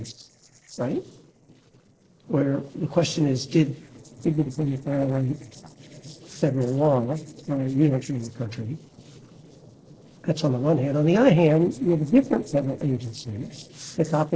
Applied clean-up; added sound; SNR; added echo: neural separator model SepFormer DNS4.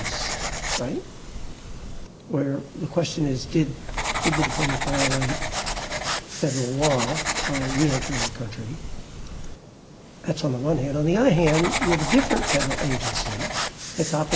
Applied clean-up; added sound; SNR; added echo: none; Writing; 3 dB; none.